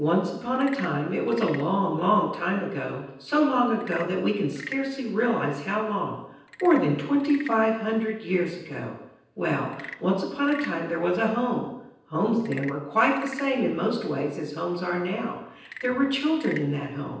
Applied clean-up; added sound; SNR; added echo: neural separator model SepFormer DNS4.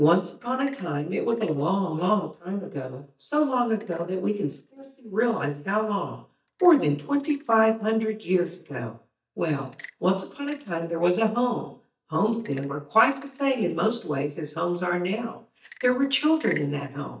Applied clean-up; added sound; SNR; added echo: neural mask model DeepFilterNet 3.